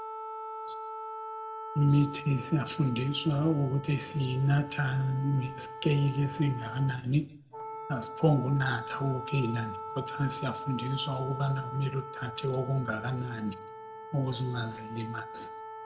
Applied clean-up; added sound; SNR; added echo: none; Wind instrument, woodwind instrument; 12 dB; reverberation time 0.5 s.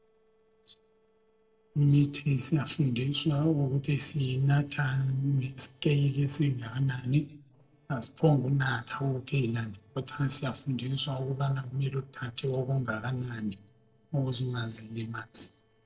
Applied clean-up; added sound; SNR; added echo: neural separator model SepFormer DNS4.